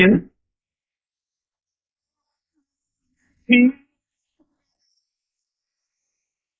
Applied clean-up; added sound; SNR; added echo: neural mask model Resemble Enhance denoiser.